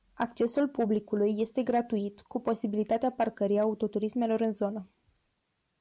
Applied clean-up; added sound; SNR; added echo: none; none; none; none.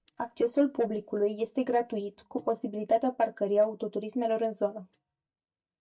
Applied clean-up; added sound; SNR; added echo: neural mask model DeepFilterNet 3.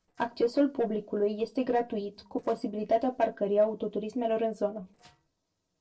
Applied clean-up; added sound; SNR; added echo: neural separator model SepFormer DNS4.